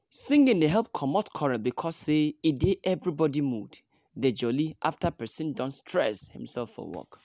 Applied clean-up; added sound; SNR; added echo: none; none; none; none.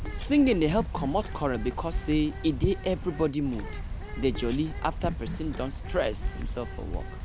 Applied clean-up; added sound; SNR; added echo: none; Bird; 5 dB; none.